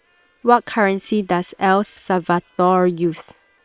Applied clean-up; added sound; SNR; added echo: neural separator model SepFormer WHAM!.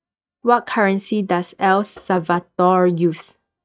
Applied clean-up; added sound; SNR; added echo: neural mask model DeepFilterNet 3.